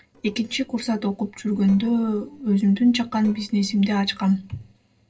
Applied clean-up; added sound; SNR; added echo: neural separator model SepFormer DNS4.